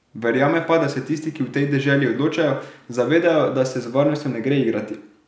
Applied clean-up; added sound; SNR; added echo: none; none; none; none.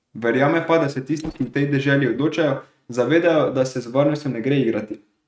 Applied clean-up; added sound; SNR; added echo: neural mask model RNNoise.